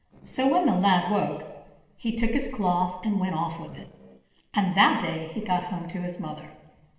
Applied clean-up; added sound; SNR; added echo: neural separator model SepFormer DNS4.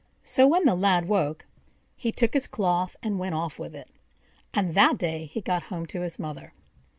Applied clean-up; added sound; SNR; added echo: none; none; none; none.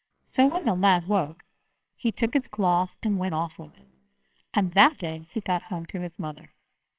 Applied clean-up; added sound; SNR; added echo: neural separator model SepFormer WHAMR!.